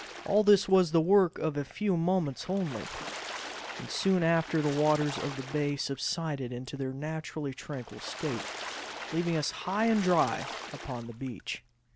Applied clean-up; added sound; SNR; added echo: none; Water / Splash, splatter; 13 dB; none.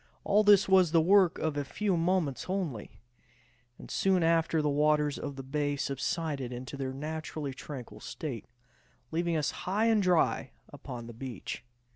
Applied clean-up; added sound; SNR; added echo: none; none; none; none.